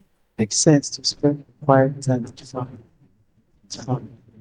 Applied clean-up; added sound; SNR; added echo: neural mask model DeepFilterNet 3.